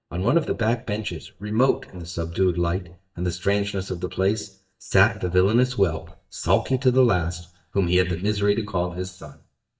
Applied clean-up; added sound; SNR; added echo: neural mask model DeepFilterNet 3.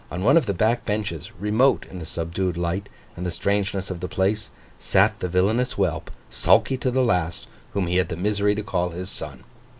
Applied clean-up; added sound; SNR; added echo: none; none; none; none.